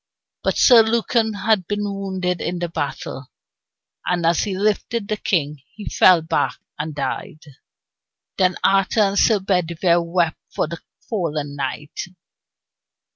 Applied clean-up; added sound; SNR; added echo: none; none; none; none.